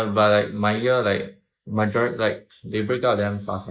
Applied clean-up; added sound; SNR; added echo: neural mask model Resemble Enhance denoiser.